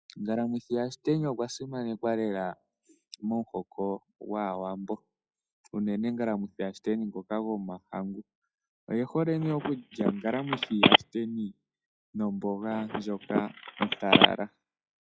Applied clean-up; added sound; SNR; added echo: classical method log-MMSE.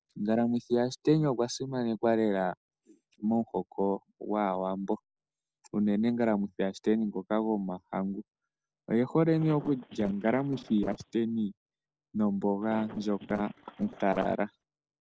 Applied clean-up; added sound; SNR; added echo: neural separator model SepFormer DNS4.